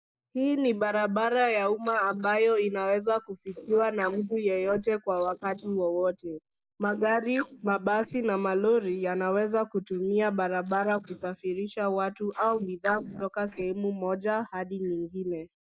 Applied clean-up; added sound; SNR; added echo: neural mask model Resemble Enhance denoiser.